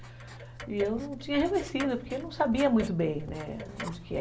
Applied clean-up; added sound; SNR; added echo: none; Clock + Writing; 12 dB; none.